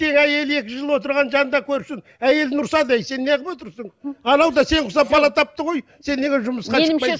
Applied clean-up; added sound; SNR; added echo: none; none; none; none.